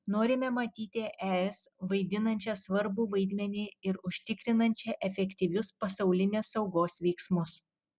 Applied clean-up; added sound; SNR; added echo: none; none; none; none.